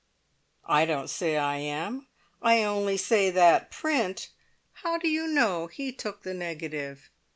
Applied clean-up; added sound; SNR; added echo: none; none; none; none.